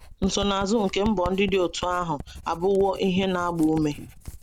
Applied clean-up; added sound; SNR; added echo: none; Writing; 14 dB; none.